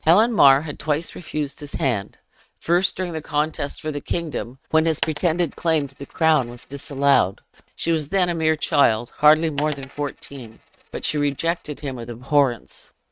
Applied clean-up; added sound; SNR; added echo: neural mask model RNNoise.